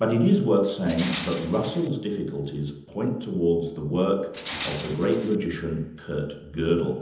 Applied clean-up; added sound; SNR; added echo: none; Tools; 11 dB; reverberation time 0.9 s.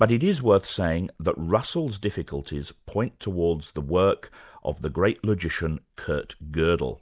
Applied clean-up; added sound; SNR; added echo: none; none; none; none.